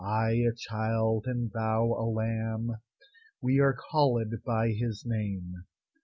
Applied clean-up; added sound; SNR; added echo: none; none; none; none.